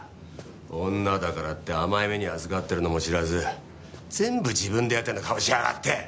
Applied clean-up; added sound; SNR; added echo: none; none; none; none.